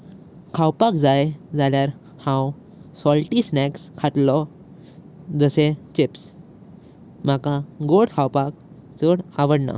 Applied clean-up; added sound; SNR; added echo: none; none; none; none.